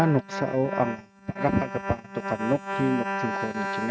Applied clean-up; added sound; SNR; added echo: neural mask model RNNoise.